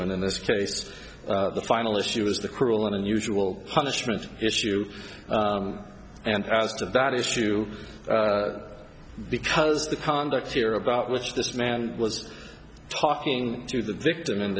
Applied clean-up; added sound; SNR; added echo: none; none; none; none.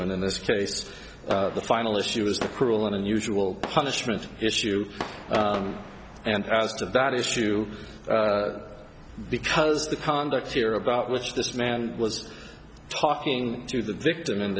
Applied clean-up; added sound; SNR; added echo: none; Fireworks; 17 dB; none.